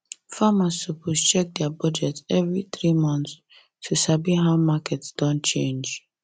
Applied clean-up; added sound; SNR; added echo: none; none; none; none.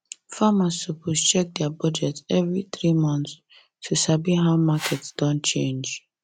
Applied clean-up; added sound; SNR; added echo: none; Whoosh, swoosh, swish; 12 dB; none.